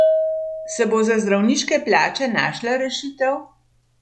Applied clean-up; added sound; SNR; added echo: none; Bell / Percussion; 5 dB; none.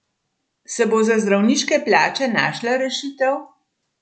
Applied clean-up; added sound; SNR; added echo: none; none; none; none.